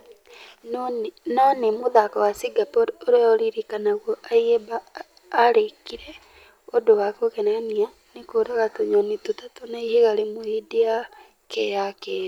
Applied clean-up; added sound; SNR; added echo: none; none; none; none.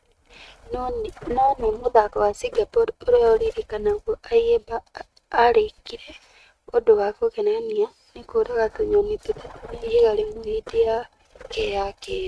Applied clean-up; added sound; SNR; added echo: neural mask model RNNoise.